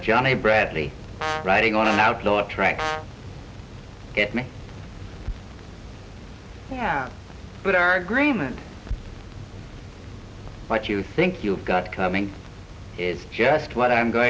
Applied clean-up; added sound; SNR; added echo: none; Brass instrument; 5 dB; none.